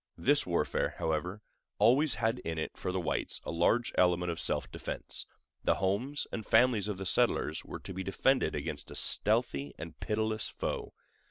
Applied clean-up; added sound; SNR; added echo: none; none; none; none.